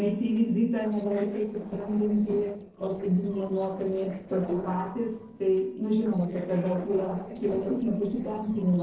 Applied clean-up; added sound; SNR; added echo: neural separator model SepFormer DNS4.